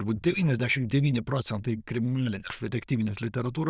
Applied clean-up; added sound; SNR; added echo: neural diffusion model UNIVERSE++.